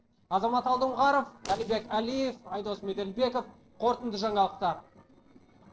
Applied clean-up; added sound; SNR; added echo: neural separator model SepFormer DNS4.